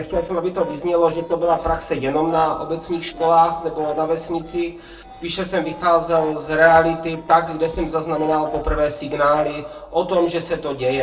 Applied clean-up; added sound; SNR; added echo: neural separator model SepFormer DNS4.